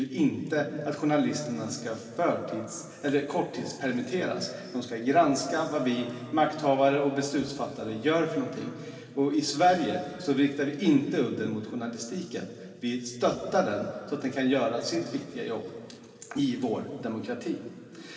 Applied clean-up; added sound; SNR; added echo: none; none; none; reverberation time 2.5 s.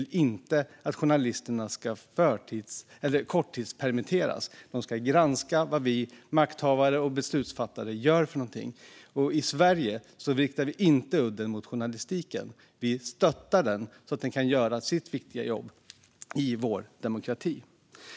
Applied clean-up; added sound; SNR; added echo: none; none; none; none.